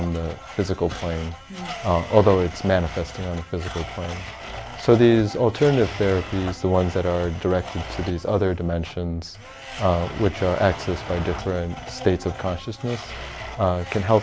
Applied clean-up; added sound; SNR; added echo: none; Domestic sounds, home sounds; 13 dB; none.